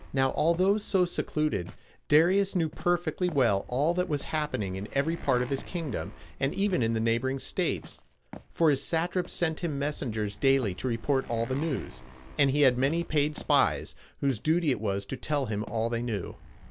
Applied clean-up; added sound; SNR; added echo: none; Motorcycle + Walk, footsteps; 18 dB; none.